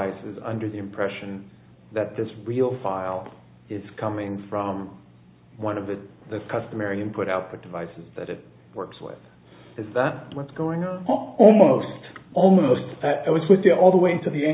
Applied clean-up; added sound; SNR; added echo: none; none; none; none.